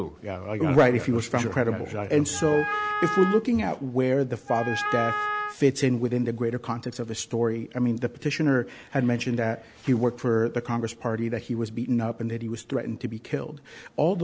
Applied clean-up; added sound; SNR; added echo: none; Wind instrument, woodwind instrument; 5 dB; none.